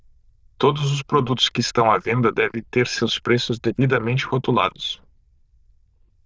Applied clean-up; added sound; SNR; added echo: neural diffusion model UNIVERSE++.